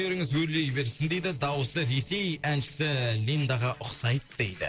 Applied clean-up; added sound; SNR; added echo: neural separator model SepFormer DNS4.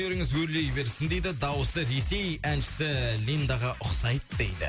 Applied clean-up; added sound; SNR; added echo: none; none; none; none.